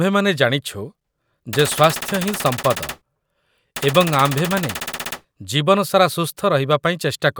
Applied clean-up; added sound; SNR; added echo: none; Gunshot, gunfire; 9 dB; none.